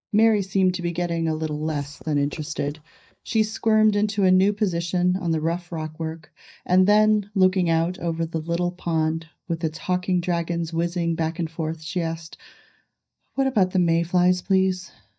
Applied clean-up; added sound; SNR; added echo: neural mask model DeepFilterNet 3.